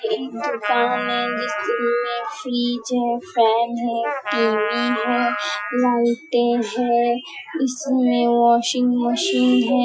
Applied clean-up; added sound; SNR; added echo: classical method Wiener filter.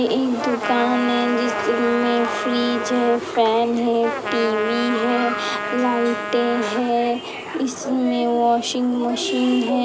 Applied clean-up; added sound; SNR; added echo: none; Trumpet; 7 dB; none.